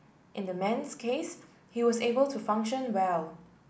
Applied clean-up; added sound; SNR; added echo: none; none; none; none.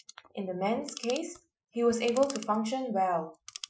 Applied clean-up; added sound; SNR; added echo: classical method Wiener filter.